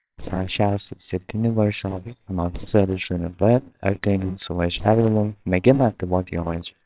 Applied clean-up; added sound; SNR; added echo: neural separator model SepFormer WHAMR!.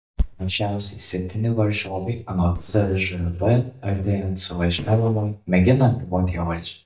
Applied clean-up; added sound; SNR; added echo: neural mask model DeepFilterNet 3.